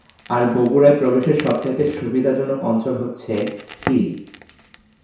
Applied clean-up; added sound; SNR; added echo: none; Crackle; 18 dB; reverberation time 0.7 s.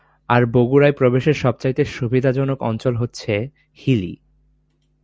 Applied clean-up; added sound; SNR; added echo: none; none; none; none.